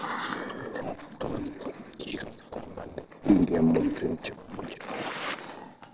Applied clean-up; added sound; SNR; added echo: neural separator model SepFormer DNS4.